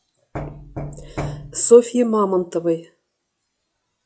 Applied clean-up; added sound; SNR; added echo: classical method log-MMSE.